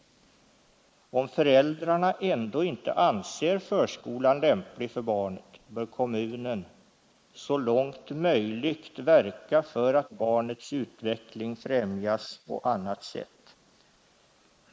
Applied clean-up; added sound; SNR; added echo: neural mask model Resemble Enhance denoiser.